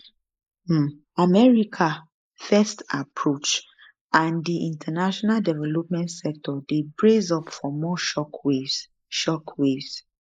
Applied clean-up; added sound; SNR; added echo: neural mask model Resemble Enhance denoiser.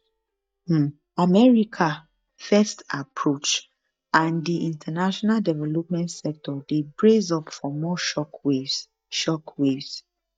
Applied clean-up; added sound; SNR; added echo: neural mask model DeepFilterNet 3.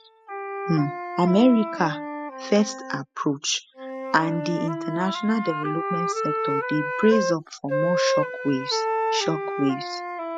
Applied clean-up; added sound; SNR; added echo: classical method spectral subtraction.